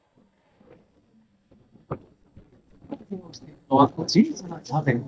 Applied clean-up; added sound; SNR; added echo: neural mask model DeepFilterNet 3.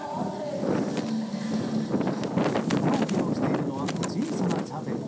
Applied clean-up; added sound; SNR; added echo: none; Wind; -3 dB; reverberation time 0.3 s.